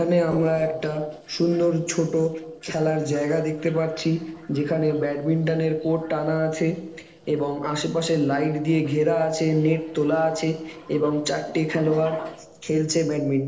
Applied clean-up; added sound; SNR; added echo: neural separator model SepFormer DNS4.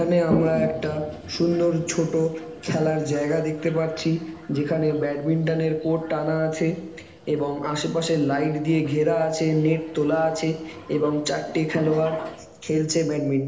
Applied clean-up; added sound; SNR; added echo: none; Toilet flush; 14 dB; reverberation time 1.0 s.